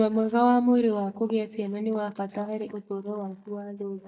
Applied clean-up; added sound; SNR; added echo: neural mask model DeepFilterNet 3.